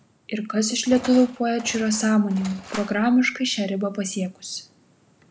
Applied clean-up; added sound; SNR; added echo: none; Engine; 17 dB; none.